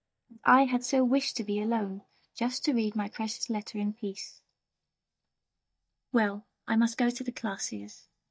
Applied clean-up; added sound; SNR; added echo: neural mask model DeepFilterNet 3.